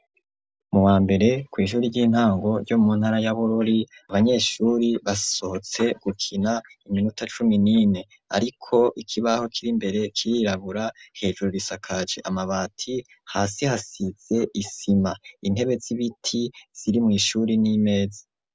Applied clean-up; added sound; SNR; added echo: none; none; none; none.